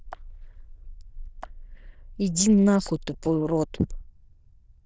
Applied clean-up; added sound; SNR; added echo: neural diffusion model UNIVERSE++.